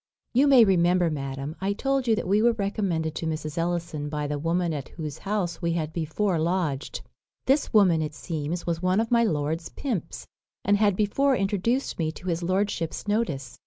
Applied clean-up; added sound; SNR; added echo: none; none; none; none.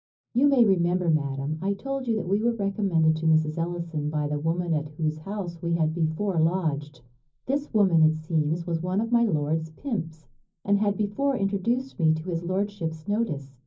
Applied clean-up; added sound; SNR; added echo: none; none; none; reverberation time 0.4 s.